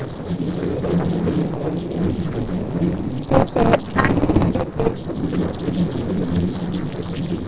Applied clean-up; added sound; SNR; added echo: neural separator model SepFormer DNS4.